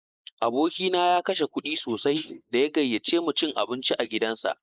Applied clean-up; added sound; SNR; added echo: neural mask model Resemble Enhance denoiser.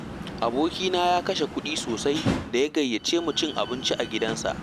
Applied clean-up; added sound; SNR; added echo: none; Slam; 8 dB; none.